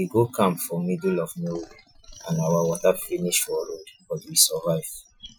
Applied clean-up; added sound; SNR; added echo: classical method Wiener filter.